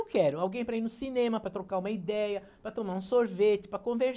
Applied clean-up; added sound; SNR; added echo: none; none; none; none.